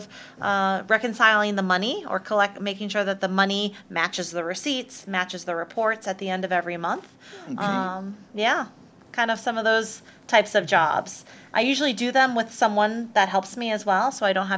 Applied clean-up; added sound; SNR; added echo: none; none; none; none.